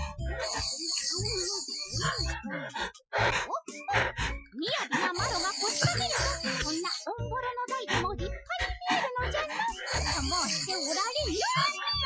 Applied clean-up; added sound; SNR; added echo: classical method Wiener filter.